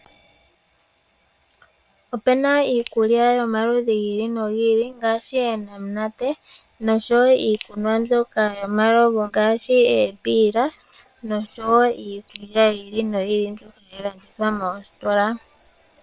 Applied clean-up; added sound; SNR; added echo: neural separator model SepFormer WHAM!.